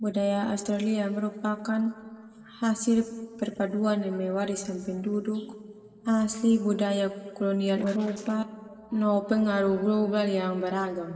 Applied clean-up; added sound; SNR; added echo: neural separator model SepFormer DNS4.